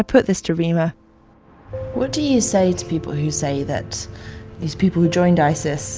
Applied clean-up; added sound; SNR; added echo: none; none; none; none.